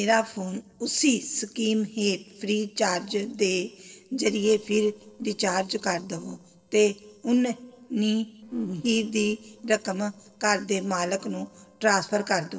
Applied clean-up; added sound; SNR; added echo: neural separator model SepFormer DNS4.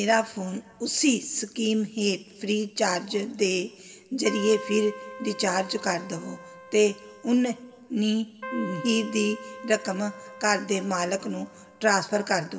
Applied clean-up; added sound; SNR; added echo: none; Keyboard (musical); 14 dB; reverberation time 1.0 s.